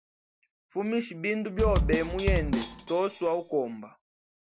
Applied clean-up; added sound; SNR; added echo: none; Bass drum / Snare drum; -1 dB; none.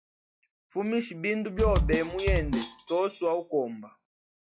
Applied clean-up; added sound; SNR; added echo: classical method log-MMSE.